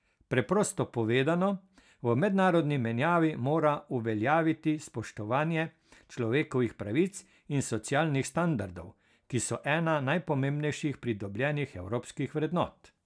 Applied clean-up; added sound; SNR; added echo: none; none; none; none.